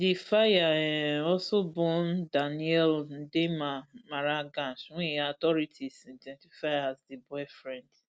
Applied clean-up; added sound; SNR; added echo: none; none; none; none.